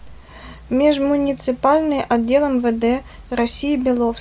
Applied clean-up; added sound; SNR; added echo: none; none; none; none.